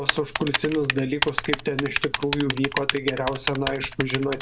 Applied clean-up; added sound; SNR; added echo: none; Typing; 2 dB; none.